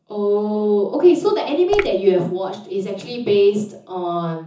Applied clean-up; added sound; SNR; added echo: none; Drip / Water; 7 dB; reverberation time 0.6 s.